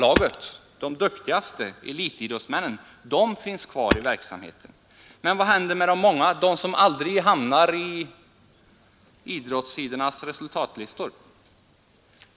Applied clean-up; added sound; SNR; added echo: none; Hammer; 9 dB; none.